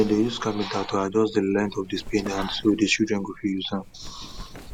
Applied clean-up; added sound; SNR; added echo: none; Wind; 16 dB; none.